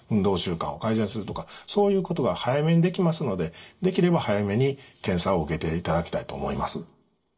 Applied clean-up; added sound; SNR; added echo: neural separator model SepFormer DNS4.